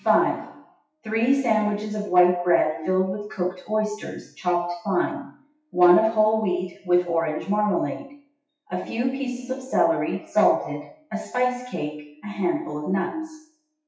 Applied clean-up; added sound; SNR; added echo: classical method WPE with log-MMSE.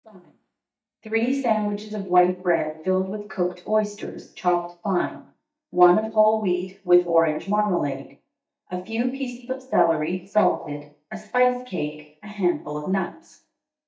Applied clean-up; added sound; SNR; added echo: neural mask model DeepFilterNet 3.